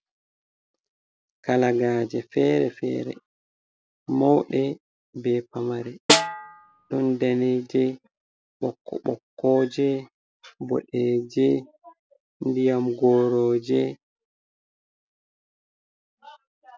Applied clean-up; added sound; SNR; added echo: none; Snare drum; -1 dB; none.